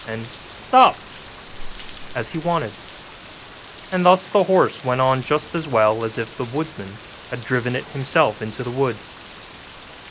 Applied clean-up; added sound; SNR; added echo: none; Rain; 14 dB; none.